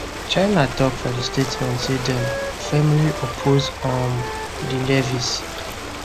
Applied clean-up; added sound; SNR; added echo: none; Wind instrument, woodwind instrument + Ocean; 6 dB; none.